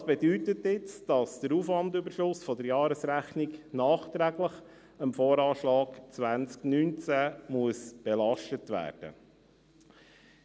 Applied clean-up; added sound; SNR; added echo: none; none; none; none.